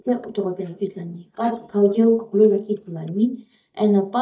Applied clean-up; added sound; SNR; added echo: neural mask model DeepFilterNet 3.